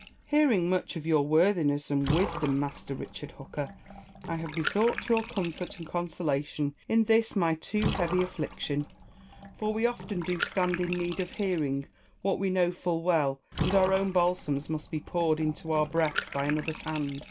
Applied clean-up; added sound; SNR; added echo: none; Bathtub (filling or washing) / Water; 10 dB; none.